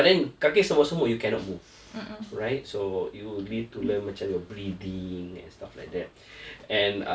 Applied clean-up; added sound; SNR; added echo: none; none; none; none.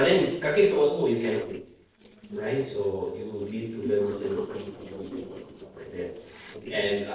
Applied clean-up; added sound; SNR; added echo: neural separator model SepFormer DNS4.